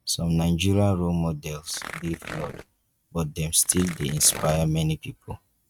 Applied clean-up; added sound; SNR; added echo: neural mask model RNNoise.